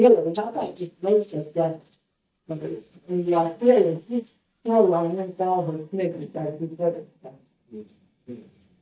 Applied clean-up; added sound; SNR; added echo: neural mask model DeepFilterNet 3.